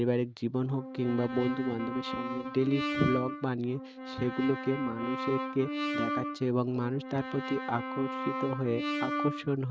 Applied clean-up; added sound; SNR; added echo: neural mask model RNNoise.